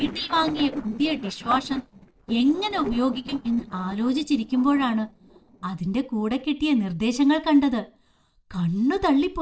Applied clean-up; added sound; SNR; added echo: neural separator model SepFormer DNS4.